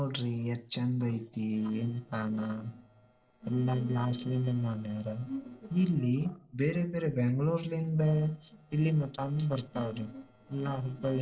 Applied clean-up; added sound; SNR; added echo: neural separator model SepFormer DNS4.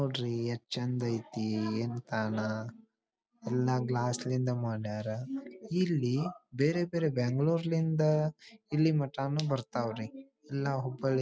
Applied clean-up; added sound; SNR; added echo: none; none; none; none.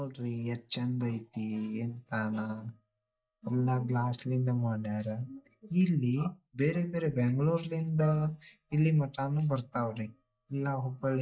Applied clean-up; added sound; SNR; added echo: neural mask model DeepFilterNet 3.